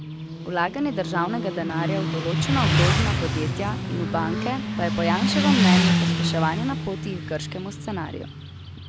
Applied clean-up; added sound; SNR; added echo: none; Motorcycle; -4 dB; none.